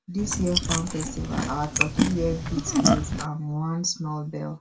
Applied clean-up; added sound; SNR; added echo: none; Chewing, mastication; -3 dB; reverberation time 0.2 s.